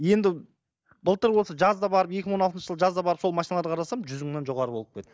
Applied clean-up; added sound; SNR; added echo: neural mask model DeepFilterNet 3.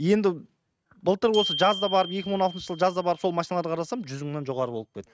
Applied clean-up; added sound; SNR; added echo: neural mask model RNNoise.